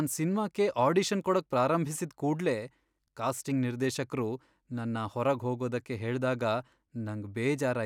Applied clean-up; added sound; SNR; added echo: none; none; none; none.